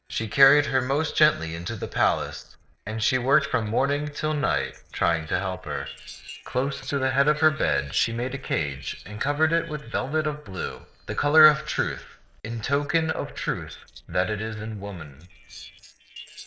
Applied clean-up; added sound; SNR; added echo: neural separator model SepFormer DNS4.